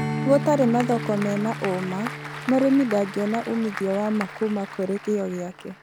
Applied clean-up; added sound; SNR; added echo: none; Applause / Crowd + Strum; 9 dB; none.